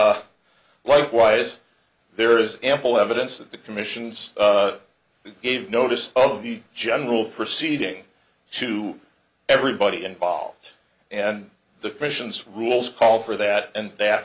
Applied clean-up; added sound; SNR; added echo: none; none; none; none.